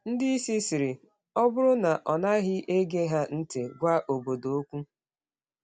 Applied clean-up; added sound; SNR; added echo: none; none; none; none.